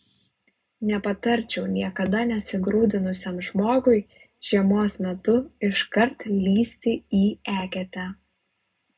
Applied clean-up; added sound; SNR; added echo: none; none; none; reverberation time 0.2 s.